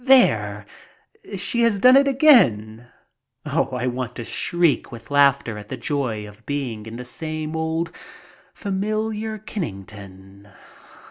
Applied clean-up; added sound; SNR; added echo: none; none; none; none.